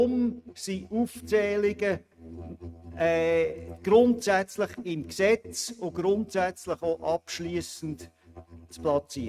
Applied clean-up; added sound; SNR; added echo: neural mask model RNNoise.